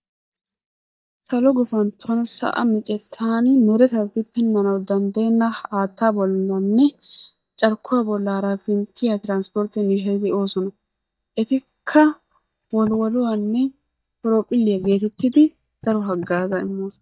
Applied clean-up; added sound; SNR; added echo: neural mask model DeepFilterNet 3.